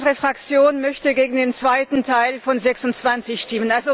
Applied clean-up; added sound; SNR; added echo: none; none; none; none.